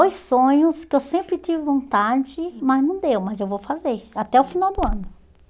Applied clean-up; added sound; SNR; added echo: none; none; none; none.